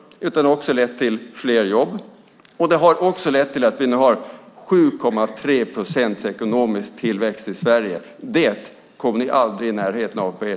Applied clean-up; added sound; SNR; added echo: none; none; none; none.